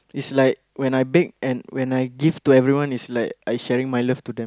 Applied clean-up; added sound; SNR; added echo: none; none; none; none.